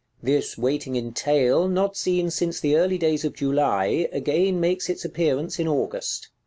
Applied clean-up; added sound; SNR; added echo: none; none; none; none.